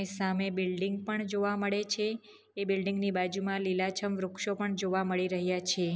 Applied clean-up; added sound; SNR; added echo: none; none; none; none.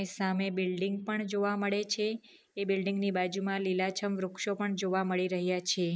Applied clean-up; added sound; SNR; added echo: neural mask model Resemble Enhance denoiser.